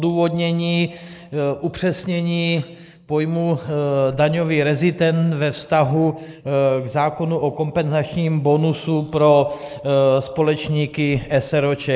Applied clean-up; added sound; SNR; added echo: neural mask model Resemble Enhance denoiser.